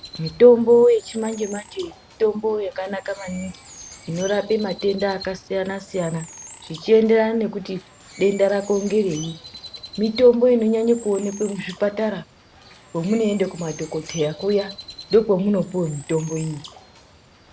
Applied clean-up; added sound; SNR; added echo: none; Bird; 20 dB; none.